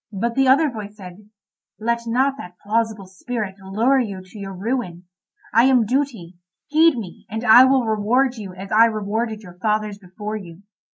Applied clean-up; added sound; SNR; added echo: neural mask model Resemble Enhance denoiser.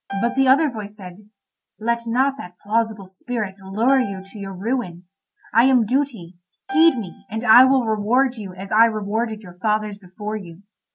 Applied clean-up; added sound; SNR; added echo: none; Piano; 14 dB; none.